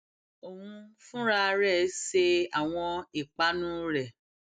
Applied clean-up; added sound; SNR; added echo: none; none; none; none.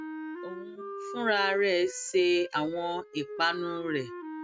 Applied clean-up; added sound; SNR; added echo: neural mask model RNNoise.